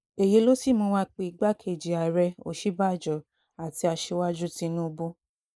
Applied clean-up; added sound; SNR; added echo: neural mask model Resemble Enhance denoiser.